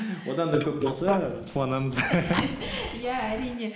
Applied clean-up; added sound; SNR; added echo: neural mask model Resemble Enhance denoiser.